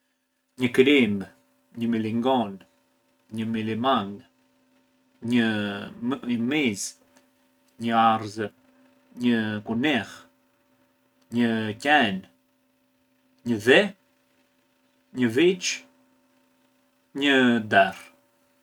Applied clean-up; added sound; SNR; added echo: none; none; none; none.